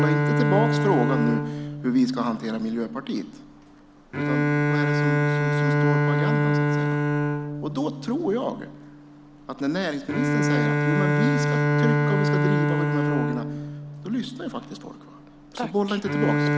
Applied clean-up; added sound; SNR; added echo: none; Bowed string instrument; -4 dB; none.